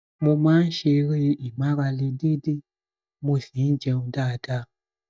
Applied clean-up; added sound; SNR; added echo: neural mask model DeepFilterNet 3.